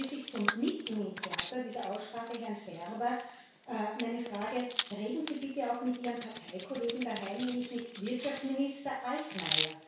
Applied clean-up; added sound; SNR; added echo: none; Hands; -2 dB; reverberation time 0.6 s.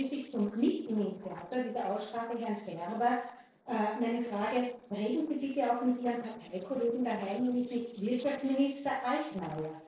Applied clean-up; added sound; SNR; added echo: neural separator model SepFormer DNS4.